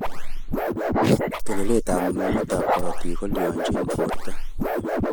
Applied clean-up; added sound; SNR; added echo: neural mask model Resemble Enhance denoiser.